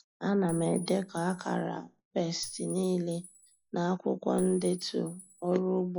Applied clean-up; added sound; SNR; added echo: classical method log-MMSE.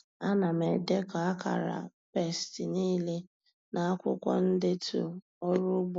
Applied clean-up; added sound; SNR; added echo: none; none; none; none.